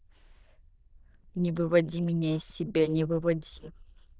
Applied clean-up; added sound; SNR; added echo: neural diffusion model UNIVERSE++.